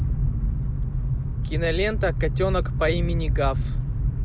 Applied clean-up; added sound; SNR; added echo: none; none; none; none.